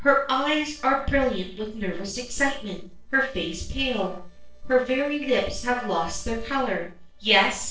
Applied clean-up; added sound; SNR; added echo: neural separator model SepFormer DNS4.